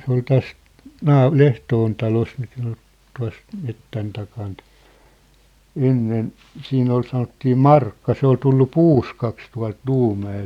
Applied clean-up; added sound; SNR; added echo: none; none; none; none.